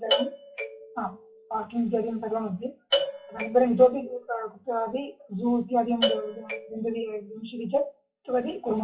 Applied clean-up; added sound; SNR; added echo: classical method WPE with log-MMSE.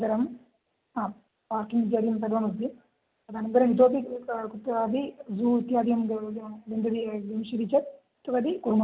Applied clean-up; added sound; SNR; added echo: none; none; none; none.